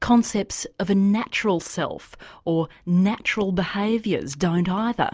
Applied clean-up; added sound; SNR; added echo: none; none; none; none.